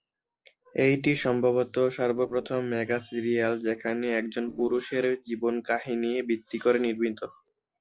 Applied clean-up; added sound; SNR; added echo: neural separator model SepFormer DNS4.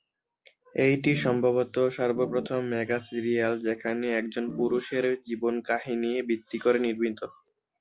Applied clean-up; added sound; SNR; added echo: none; Organ; 8 dB; none.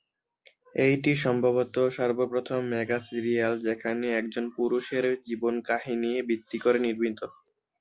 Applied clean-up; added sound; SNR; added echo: none; none; none; none.